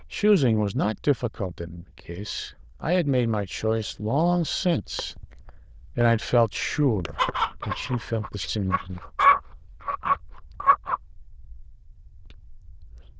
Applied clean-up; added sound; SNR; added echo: neural diffusion model UNIVERSE++.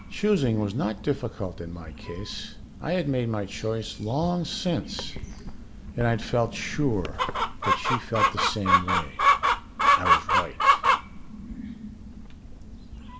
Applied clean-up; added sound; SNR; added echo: none; Chicken, rooster; -2 dB; none.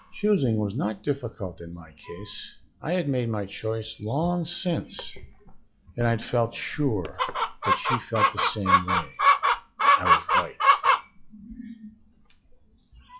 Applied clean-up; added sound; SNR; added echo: classical method log-MMSE.